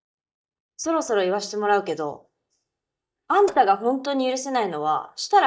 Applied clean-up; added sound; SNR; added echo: neural mask model DeepFilterNet 3.